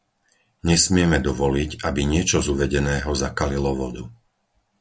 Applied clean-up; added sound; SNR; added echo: none; none; none; none.